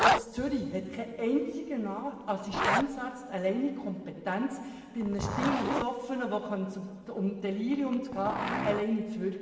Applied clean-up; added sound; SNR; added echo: none; Zipper (clothing); 3 dB; reverberation time 1.8 s.